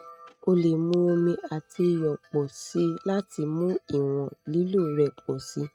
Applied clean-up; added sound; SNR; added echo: neural mask model RNNoise.